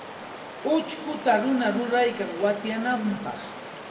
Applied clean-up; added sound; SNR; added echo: none; Stream; 12 dB; reverberation time 1.8 s.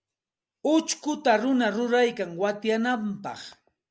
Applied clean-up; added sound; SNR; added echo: none; none; none; none.